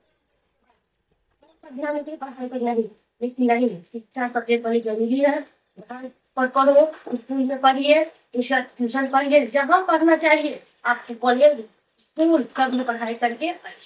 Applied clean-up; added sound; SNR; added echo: neural mask model DeepFilterNet 3.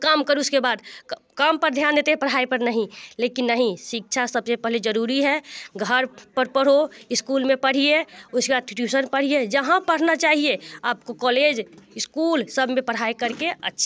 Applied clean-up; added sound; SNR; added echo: none; none; none; none.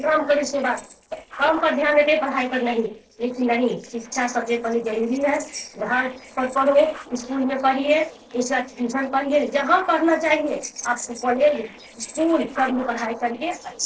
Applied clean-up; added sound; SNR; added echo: neural separator model SepFormer DNS4.